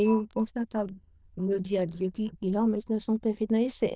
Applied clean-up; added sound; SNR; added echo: neural diffusion model UNIVERSE++.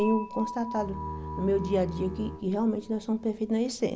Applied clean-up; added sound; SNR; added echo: none; Dishes, pots, and pans / Chink, clink + Bowed string instrument; 10 dB; none.